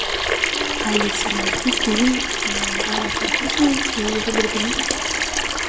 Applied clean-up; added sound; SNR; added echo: none; Sink (filling or washing) / Water tap, faucet; -3 dB; reverberation time 0.8 s.